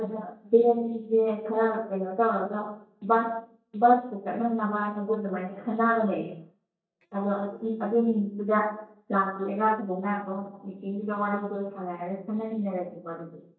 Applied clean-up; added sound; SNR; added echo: neural mask model DeepFilterNet 3.